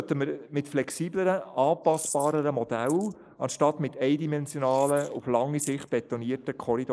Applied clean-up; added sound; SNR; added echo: neural mask model Resemble Enhance denoiser.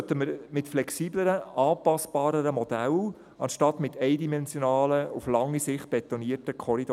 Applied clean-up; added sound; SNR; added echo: none; none; none; none.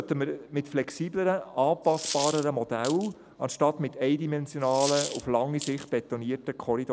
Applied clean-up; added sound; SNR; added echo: none; Coin (dropping); 3 dB; none.